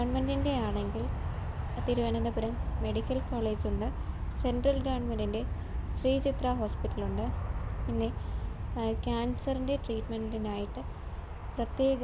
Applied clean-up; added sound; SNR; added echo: none; Aircraft; 1 dB; none.